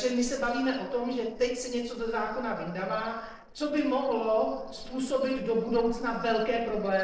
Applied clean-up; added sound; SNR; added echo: neural separator model SepFormer DNS4.